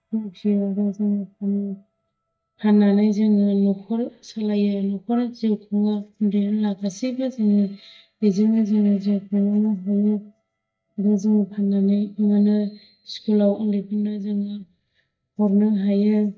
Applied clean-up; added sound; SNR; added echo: neural mask model DeepFilterNet 3.